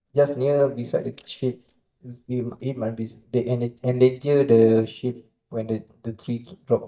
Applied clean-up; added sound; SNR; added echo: neural mask model DeepFilterNet 3.